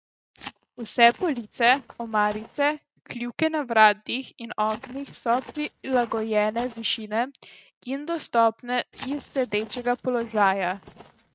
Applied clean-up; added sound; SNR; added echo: neural mask model RNNoise.